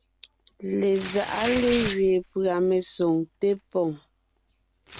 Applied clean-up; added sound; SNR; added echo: none; Tearing; 11 dB; none.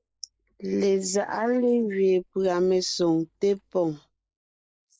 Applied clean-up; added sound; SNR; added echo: neural mask model Resemble Enhance denoiser.